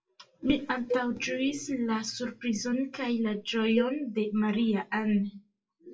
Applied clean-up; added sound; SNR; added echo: classical method WPE with log-MMSE.